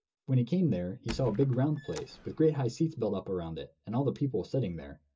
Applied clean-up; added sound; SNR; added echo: none; Squeak; 17 dB; reverberation time 0.2 s.